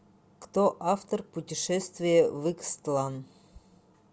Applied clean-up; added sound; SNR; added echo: none; none; none; none.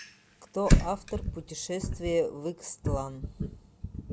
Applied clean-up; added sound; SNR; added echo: none; Fire; -3 dB; none.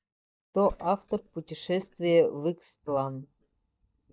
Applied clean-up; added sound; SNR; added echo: neural mask model DeepFilterNet 3.